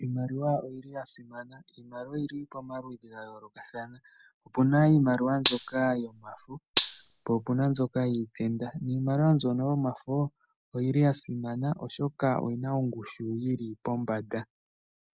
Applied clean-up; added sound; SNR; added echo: none; Gunshot, gunfire; 0 dB; none.